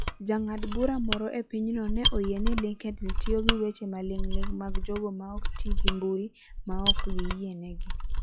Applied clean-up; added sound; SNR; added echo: classical method log-MMSE.